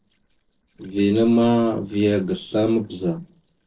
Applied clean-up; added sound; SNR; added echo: neural separator model SepFormer DNS4.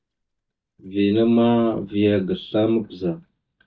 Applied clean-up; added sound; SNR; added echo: neural mask model DeepFilterNet 3.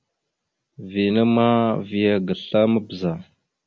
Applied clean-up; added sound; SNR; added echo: none; none; none; none.